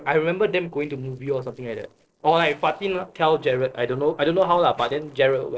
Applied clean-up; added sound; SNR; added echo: neural separator model SepFormer DNS4.